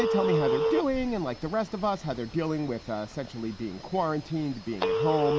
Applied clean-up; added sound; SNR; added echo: none; Telephone; 1 dB; none.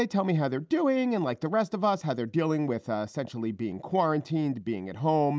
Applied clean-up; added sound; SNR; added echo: none; none; none; none.